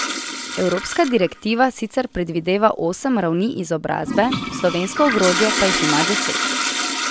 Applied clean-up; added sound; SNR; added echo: none; Toilet flush; 4 dB; none.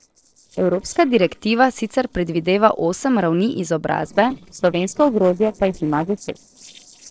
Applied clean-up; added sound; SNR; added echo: neural separator model SepFormer DNS4.